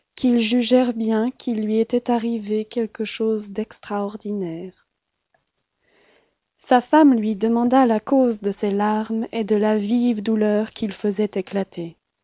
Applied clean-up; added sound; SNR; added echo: none; none; none; none.